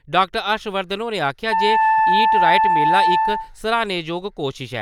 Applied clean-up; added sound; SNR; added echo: none; Wind instrument, woodwind instrument; -4 dB; none.